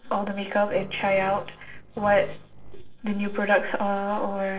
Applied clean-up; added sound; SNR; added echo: neural separator model SepFormer DNS4.